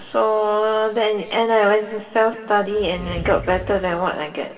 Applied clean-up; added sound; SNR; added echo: none; Animal; 13 dB; reverberation time 2.8 s.